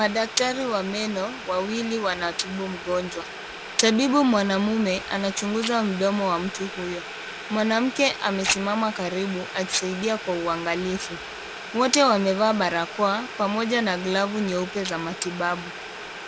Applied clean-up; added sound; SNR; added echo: none; Boiling; 11 dB; none.